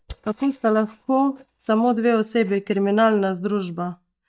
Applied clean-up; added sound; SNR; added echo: neural mask model DeepFilterNet 3.